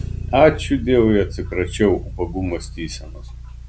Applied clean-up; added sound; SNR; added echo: none; Bass guitar; 10 dB; none.